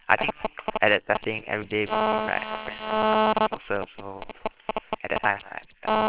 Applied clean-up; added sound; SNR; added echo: neural separator model SepFormer WHAMR!.